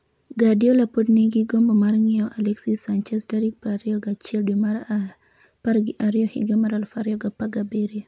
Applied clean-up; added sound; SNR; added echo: none; none; none; none.